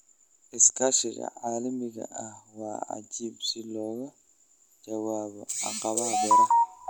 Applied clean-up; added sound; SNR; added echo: none; none; none; none.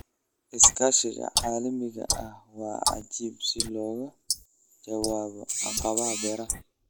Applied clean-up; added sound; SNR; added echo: neural mask model Resemble Enhance denoiser.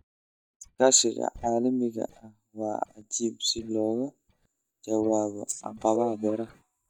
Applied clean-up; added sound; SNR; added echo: neural mask model DeepFilterNet 3.